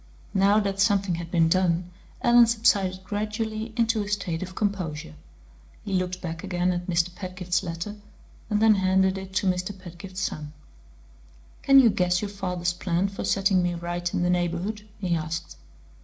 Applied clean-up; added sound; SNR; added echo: none; none; none; reverberation time 0.4 s.